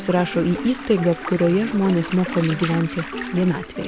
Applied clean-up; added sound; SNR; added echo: none; Tambourine + Waves, surf; 13 dB; none.